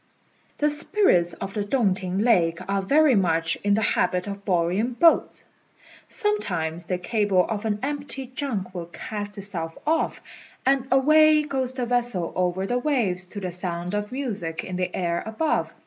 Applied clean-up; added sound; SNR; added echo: none; none; none; none.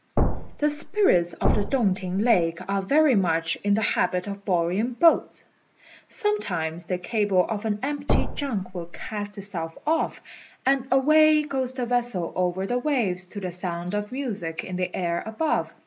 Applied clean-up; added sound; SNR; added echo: none; Thump, thud; 0 dB; none.